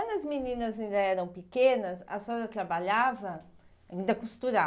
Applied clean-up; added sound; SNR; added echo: none; none; none; none.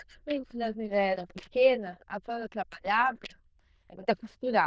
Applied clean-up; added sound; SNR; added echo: neural diffusion model UNIVERSE++.